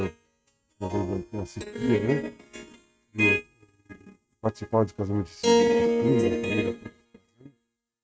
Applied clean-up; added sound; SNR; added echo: neural mask model RNNoise.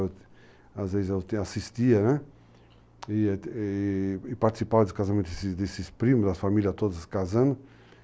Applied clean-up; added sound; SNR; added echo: none; none; none; none.